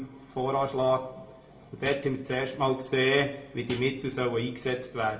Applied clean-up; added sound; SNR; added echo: none; Hi-hat; 13 dB; reverberation time 0.5 s.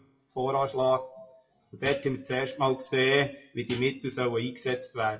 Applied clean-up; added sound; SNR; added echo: classical method WPE with log-MMSE.